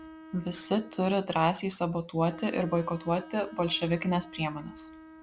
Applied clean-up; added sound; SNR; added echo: none; Bowed string instrument; 20 dB; none.